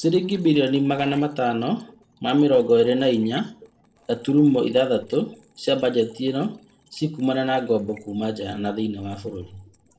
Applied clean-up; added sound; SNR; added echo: neural separator model SepFormer DNS4.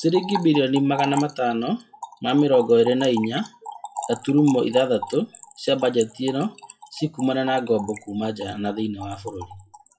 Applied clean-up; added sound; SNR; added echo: classical method WPE with log-MMSE.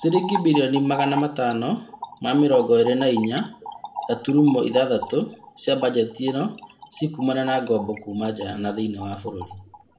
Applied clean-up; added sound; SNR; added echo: none; Trickle, dribble / Splash, splatter; 13 dB; reverberation time 0.4 s.